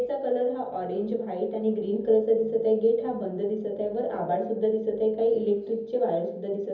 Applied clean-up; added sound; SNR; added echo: none; none; none; reverberation time 0.7 s.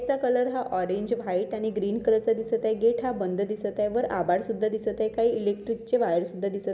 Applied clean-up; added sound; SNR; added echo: none; none; none; none.